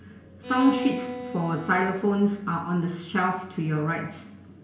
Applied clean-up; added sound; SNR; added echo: none; Bowed string instrument; 11 dB; reverberation time 1.2 s.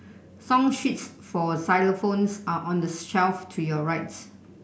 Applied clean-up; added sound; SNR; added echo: none; none; none; none.